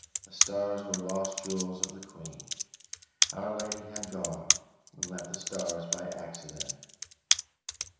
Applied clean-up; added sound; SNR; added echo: none; Computer keyboard; -4 dB; reverberation time 1.0 s.